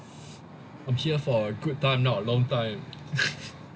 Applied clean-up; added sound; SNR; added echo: none; Wind / Ocean; 17 dB; none.